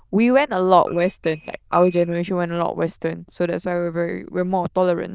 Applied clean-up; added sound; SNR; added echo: neural diffusion model UNIVERSE++.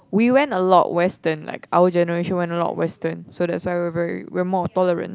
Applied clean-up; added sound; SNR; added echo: none; none; none; none.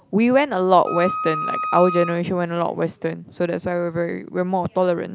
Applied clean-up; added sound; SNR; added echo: none; Wind instrument, woodwind instrument; 6 dB; none.